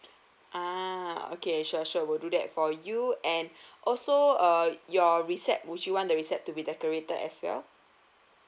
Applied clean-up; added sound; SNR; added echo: none; none; none; none.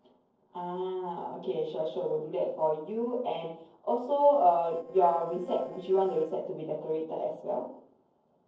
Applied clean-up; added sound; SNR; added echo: neural separator model SepFormer DNS4.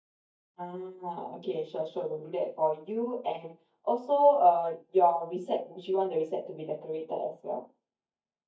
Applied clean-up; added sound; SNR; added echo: neural mask model DeepFilterNet 3.